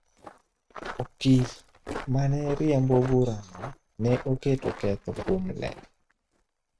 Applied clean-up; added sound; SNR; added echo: neural mask model RNNoise.